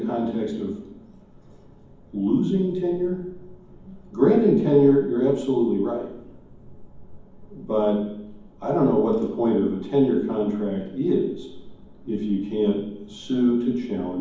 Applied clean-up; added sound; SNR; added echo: none; none; none; reverberation time 1.2 s.